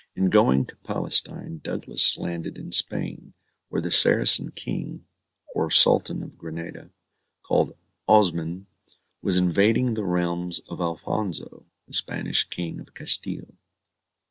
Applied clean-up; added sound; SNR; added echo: none; none; none; none.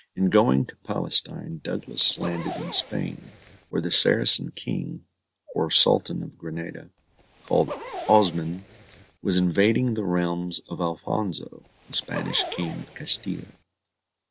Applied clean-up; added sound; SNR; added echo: none; Zipper (clothing); 13 dB; none.